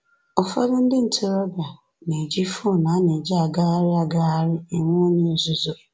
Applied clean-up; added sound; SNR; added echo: none; none; none; none.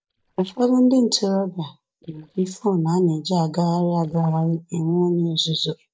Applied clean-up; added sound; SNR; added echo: neural mask model DeepFilterNet 3.